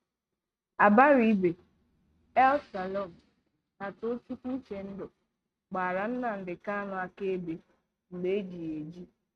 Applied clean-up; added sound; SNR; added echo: neural mask model RNNoise.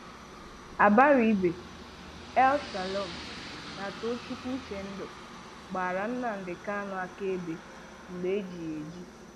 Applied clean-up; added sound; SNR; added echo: none; Aircraft; 14 dB; none.